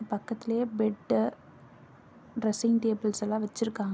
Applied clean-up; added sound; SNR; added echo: none; none; none; none.